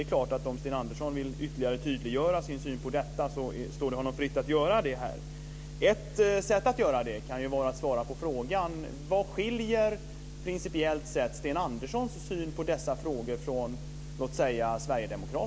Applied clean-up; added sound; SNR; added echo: none; none; none; none.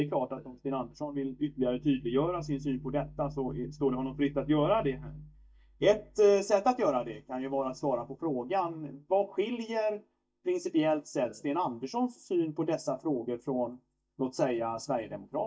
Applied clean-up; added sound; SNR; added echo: neural mask model DeepFilterNet 3.